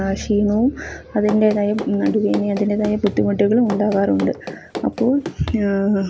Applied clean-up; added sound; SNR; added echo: none; Run; 13 dB; none.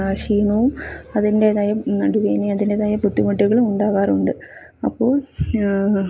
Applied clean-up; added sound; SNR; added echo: none; none; none; none.